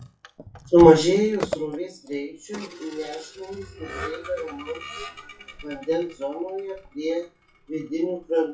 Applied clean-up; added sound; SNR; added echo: classical method WPE with log-MMSE.